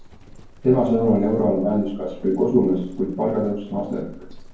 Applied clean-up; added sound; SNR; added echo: none; Livestock, farm animals, working animals; 18 dB; reverberation time 0.9 s.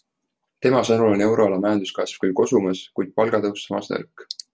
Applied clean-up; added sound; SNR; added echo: none; none; none; none.